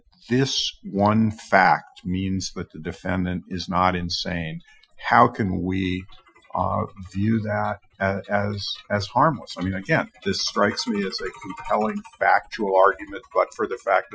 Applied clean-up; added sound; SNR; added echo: classical method Wiener filter.